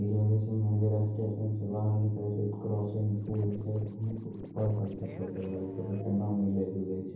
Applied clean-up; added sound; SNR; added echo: neural separator model SepFormer DNS4.